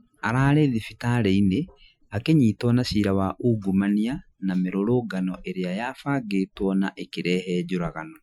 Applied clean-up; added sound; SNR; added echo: classical method Wiener filter.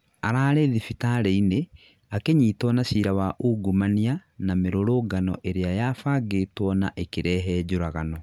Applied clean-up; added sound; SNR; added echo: none; none; none; none.